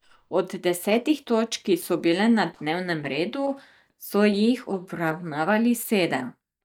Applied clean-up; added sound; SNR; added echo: neural mask model DeepFilterNet 3.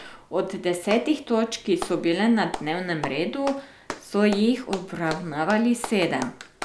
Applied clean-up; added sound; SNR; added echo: none; Clapping; 14 dB; none.